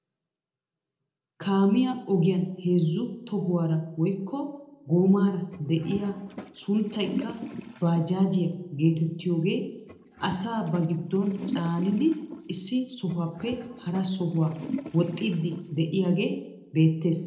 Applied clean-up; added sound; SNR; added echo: neural separator model SepFormer DNS4.